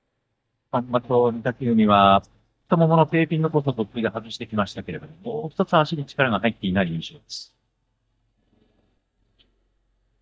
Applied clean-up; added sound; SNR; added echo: neural mask model DeepFilterNet 3.